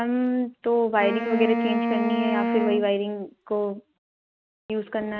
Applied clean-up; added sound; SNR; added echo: neural mask model RNNoise.